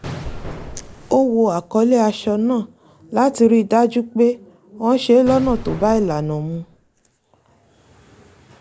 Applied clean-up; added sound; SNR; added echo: none; Explosion; 15 dB; none.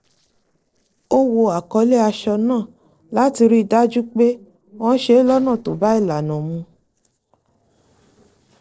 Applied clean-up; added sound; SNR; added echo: neural separator model SepFormer DNS4.